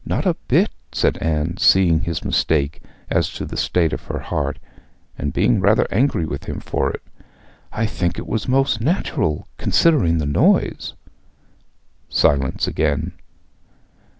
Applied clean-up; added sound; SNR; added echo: none; none; none; none.